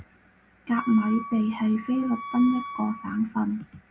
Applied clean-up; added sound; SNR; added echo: none; Wind instrument, woodwind instrument; 13 dB; none.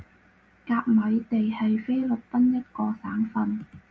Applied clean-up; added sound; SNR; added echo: none; none; none; none.